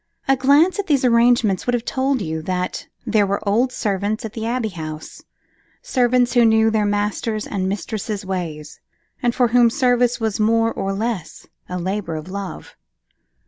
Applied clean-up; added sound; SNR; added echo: none; none; none; none.